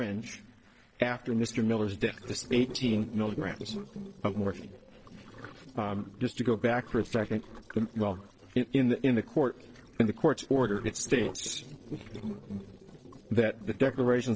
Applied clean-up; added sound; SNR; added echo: neural separator model SepFormer DNS4.